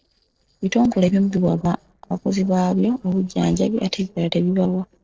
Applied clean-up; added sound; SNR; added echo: neural separator model SepFormer DNS4.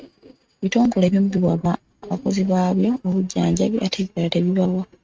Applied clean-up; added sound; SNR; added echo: neural mask model RNNoise.